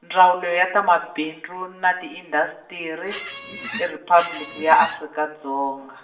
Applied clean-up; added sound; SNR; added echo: none; Squeak; 11 dB; reverberation time 0.6 s.